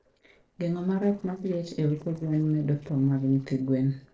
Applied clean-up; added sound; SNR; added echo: neural separator model SepFormer DNS4.